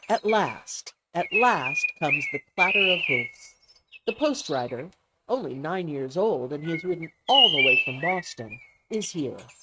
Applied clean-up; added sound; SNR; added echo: neural mask model RNNoise.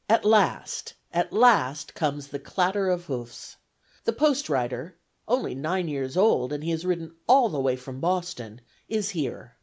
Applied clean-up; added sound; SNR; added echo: none; none; none; none.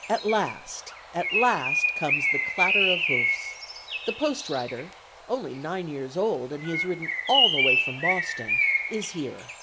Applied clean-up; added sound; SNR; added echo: none; Bird; -2 dB; none.